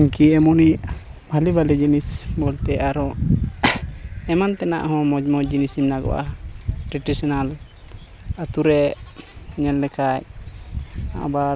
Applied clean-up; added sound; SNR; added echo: none; none; none; none.